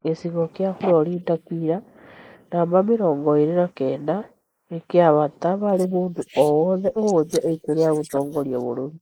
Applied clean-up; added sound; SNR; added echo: neural mask model Resemble Enhance denoiser.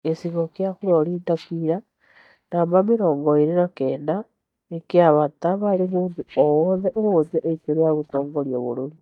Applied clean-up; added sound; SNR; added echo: neural mask model DeepFilterNet 3.